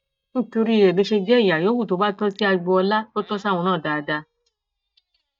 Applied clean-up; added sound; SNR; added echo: neural mask model DeepFilterNet 3.